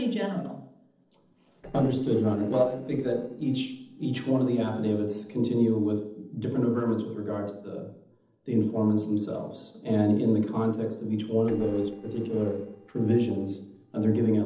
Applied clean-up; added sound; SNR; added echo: neural separator model SepFormer DNS4.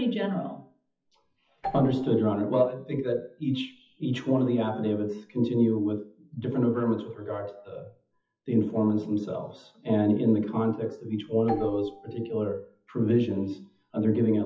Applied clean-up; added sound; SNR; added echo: classical method WPE with log-MMSE.